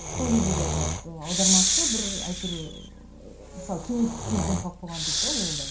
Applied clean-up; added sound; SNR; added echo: none; Breathing; -3 dB; reverberation time 0.3 s.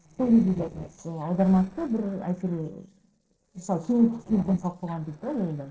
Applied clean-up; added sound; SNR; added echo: neural separator model SepFormer DNS4.